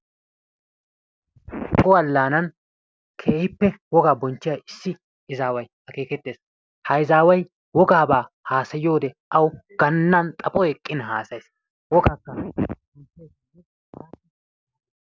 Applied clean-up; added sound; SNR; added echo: none; none; none; none.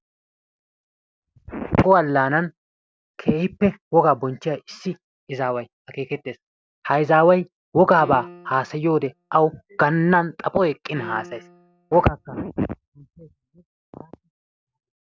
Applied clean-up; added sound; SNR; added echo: none; Piano; 18 dB; none.